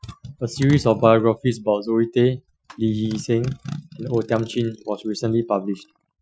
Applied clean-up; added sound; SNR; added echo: classical method Wiener filter.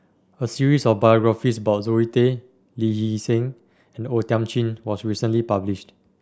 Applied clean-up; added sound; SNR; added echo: none; none; none; none.